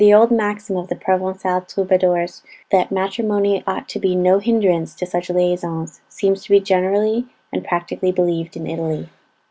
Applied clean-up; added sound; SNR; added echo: none; none; none; none.